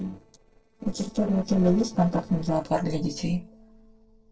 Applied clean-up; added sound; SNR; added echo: neural separator model SepFormer DNS4.